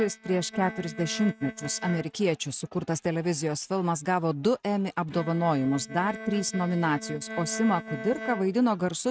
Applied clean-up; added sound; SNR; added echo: neural mask model RNNoise.